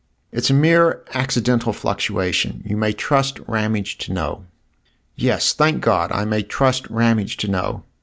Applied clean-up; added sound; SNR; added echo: none; none; none; none.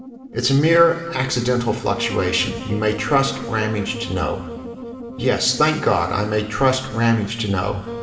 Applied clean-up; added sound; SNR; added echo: none; Wind instrument, woodwind instrument; 13 dB; reverberation time 2.5 s.